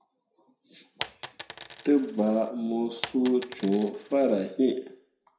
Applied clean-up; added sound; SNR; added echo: none; Coin (dropping); 10 dB; reverberation time 0.5 s.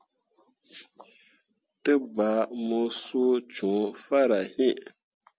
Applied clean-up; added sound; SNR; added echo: none; none; none; none.